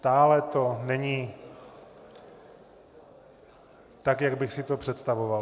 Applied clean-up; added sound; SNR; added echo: none; none; none; none.